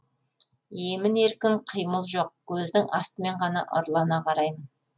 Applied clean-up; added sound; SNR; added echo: none; none; none; none.